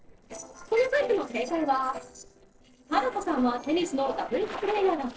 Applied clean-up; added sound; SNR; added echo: neural separator model SepFormer DNS4.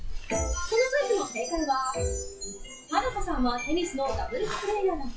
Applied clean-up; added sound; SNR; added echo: classical method WPE with log-MMSE.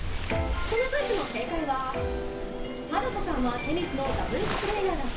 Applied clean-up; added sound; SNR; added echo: none; Waves, surf; 4 dB; reverberation time 0.4 s.